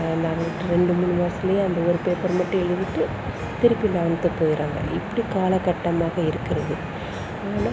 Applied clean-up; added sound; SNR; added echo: none; Harp; 19 dB; none.